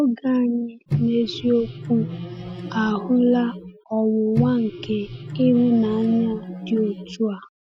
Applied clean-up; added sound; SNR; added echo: none; Microwave oven; 8 dB; none.